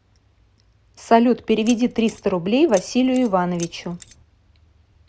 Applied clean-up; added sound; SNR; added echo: none; Keys jangling; 20 dB; none.